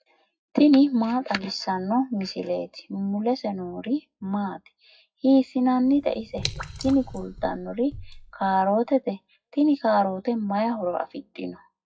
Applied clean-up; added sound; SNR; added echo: classical method WPE with log-MMSE.